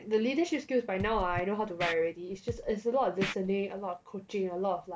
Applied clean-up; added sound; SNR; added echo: none; Scratching (performance technique); 10 dB; none.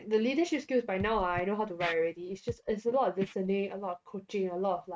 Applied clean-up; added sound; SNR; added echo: neural mask model RNNoise.